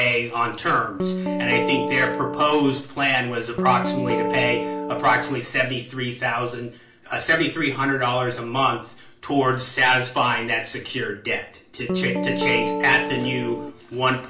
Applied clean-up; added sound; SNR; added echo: none; Guitar; 3 dB; reverberation time 0.4 s.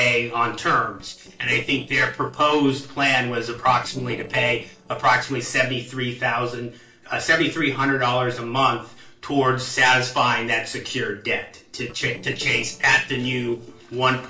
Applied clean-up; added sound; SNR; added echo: neural separator model SepFormer DNS4.